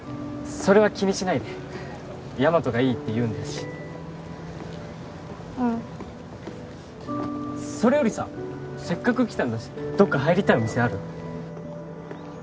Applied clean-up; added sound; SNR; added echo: none; none; none; none.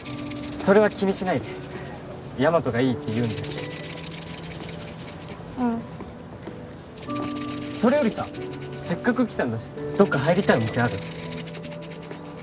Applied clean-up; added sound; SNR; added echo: none; Rattle (instrument); 17 dB; none.